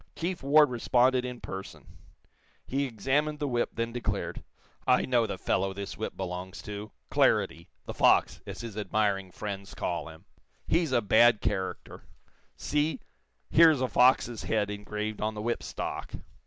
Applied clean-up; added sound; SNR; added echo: none; none; none; none.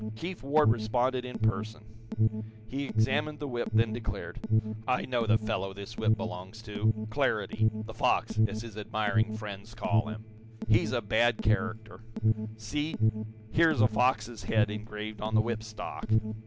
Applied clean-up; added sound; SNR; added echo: none; Alarm; -2 dB; none.